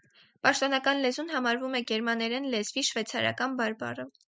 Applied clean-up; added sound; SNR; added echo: none; none; none; none.